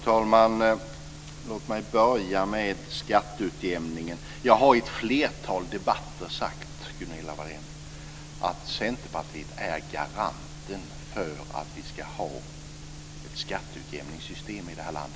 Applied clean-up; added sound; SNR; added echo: none; none; none; none.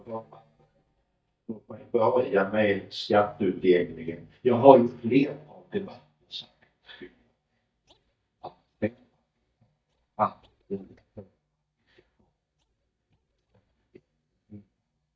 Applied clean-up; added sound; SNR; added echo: neural mask model DeepFilterNet 3.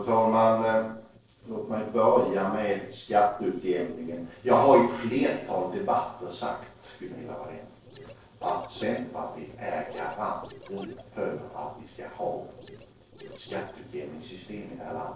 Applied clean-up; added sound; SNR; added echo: neural separator model SepFormer DNS4.